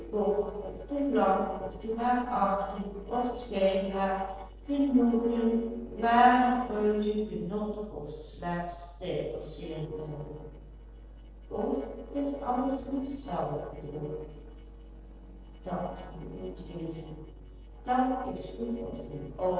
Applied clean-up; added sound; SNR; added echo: neural separator model SepFormer DNS4.